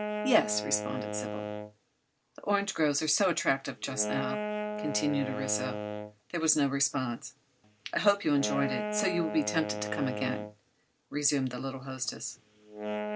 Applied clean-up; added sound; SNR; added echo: none; Wind instrument, woodwind instrument; 6 dB; none.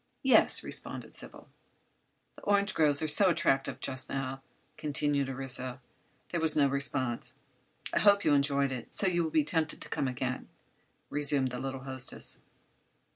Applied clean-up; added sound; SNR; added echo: none; none; none; none.